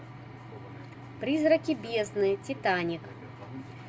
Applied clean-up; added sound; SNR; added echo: none; none; none; none.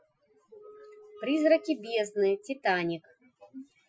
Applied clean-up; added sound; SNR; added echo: classical method Wiener filter.